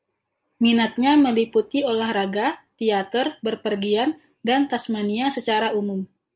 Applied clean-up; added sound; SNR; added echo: none; none; none; none.